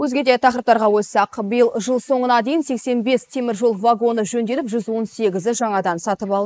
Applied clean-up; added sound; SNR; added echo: neural mask model Resemble Enhance denoiser.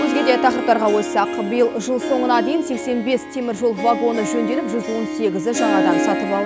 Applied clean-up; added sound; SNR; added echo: none; Harp; 3 dB; none.